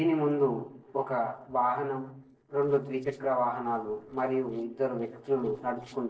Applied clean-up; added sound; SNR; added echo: neural separator model SepFormer DNS4.